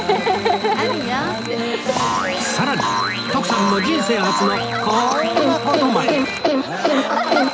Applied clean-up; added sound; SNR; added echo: none; Alarm; 13 dB; none.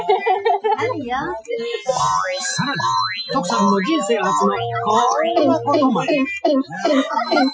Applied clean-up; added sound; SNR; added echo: classical method Wiener filter.